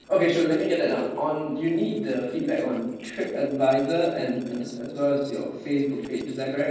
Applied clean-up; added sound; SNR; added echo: neural separator model SepFormer DNS4.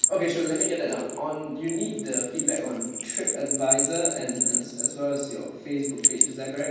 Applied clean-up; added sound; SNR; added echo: none; Bell; -2 dB; reverberation time 1.2 s.